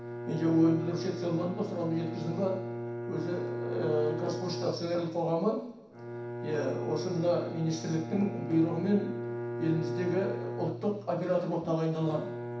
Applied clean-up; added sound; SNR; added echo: none; Bowed string instrument; 6 dB; reverberation time 0.7 s.